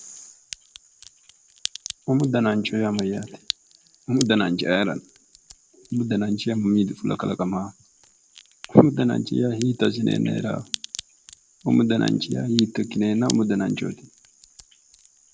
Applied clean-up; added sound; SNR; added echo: none; Crack; 17 dB; none.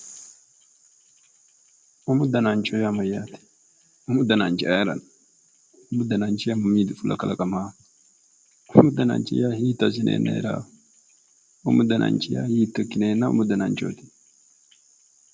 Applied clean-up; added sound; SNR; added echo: none; none; none; none.